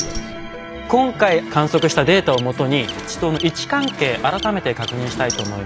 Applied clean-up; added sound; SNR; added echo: none; Bird vocalization, bird call, bird song + Sliding door; 13 dB; none.